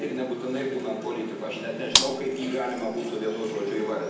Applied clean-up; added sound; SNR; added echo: none; Gunshot, gunfire; -3 dB; reverberation time 0.9 s.